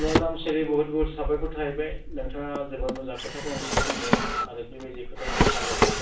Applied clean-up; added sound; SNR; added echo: none; Drawer open or close; -3 dB; reverberation time 0.3 s.